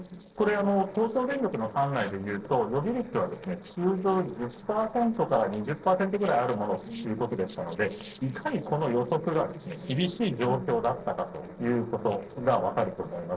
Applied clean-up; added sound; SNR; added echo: neural separator model SepFormer DNS4.